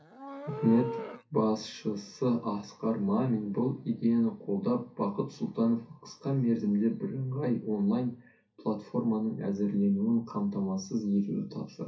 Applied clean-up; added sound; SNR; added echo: none; Livestock, farm animals, working animals; 18 dB; reverberation time 0.3 s.